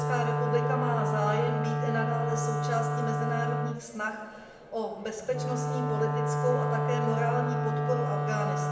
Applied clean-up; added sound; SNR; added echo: none; Wind instrument, woodwind instrument; -3 dB; reverberation time 1.1 s.